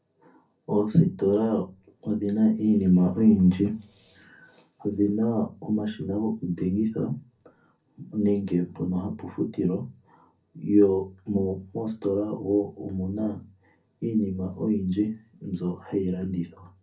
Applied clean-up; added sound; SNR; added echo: none; none; none; reverberation time 0.3 s.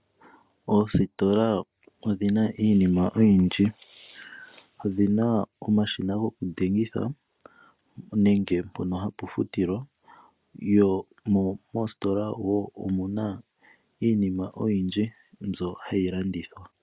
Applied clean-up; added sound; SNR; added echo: none; none; none; none.